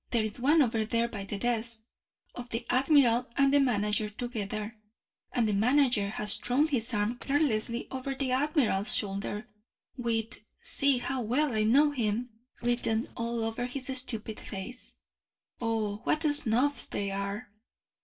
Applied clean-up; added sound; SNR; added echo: neural separator model SepFormer DNS4.